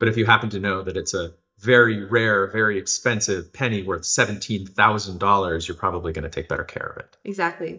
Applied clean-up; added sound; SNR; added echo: neural mask model DeepFilterNet 3.